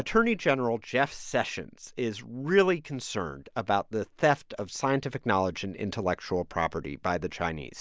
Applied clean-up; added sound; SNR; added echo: none; none; none; none.